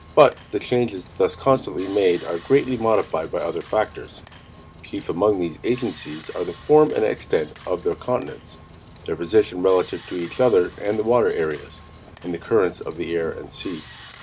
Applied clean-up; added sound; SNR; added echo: none; Sawing; 20 dB; none.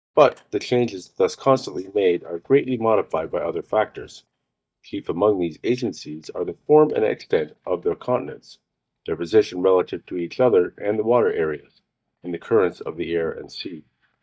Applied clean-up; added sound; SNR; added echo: neural mask model DeepFilterNet 3.